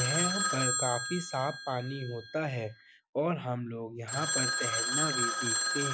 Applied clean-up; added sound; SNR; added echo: none; Telephone; -2 dB; none.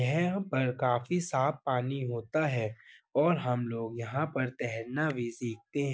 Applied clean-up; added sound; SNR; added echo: none; none; none; none.